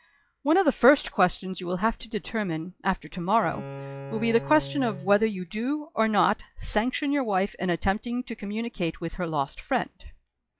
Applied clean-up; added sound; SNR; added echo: classical method log-MMSE.